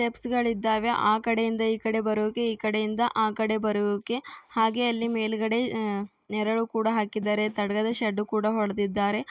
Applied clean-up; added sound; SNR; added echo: neural mask model Resemble Enhance denoiser.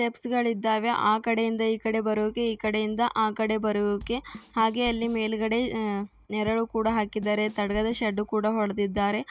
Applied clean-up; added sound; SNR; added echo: neural mask model DeepFilterNet 3.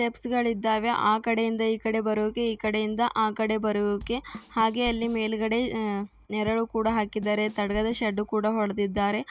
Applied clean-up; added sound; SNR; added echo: none; Bass drum / Snare drum / Drum kit; 18 dB; none.